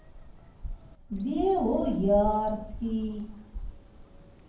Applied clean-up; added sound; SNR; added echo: none; Bird vocalization, bird call, bird song; 10 dB; reverberation time 0.9 s.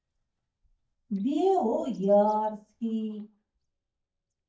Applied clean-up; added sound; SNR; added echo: neural mask model DeepFilterNet 3.